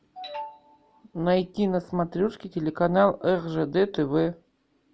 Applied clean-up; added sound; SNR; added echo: none; none; none; none.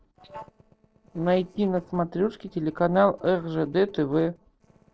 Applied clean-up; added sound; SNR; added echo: neural separator model SepFormer DNS4.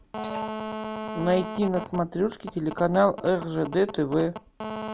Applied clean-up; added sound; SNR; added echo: none; Telephone; 9 dB; none.